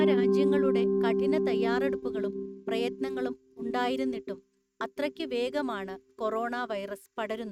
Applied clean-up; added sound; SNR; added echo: neural mask model RNNoise.